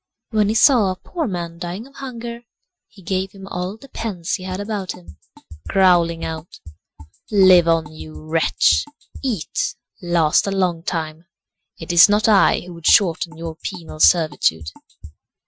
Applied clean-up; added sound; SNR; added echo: classical method Wiener filter.